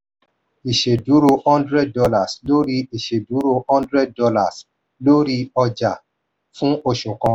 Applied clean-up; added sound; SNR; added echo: none; none; none; none.